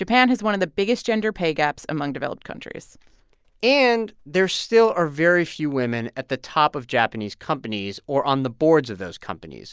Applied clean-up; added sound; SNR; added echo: none; none; none; none.